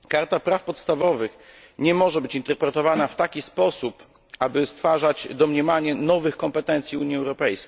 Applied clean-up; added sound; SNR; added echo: none; Snare drum; 15 dB; none.